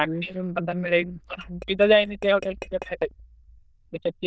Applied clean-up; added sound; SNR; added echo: neural diffusion model UNIVERSE++.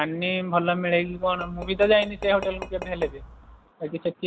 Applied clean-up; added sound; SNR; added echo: none; Tap / Glass; 14 dB; none.